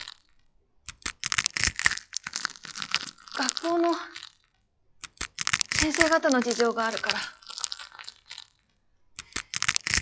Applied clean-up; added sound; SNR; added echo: classical method log-MMSE.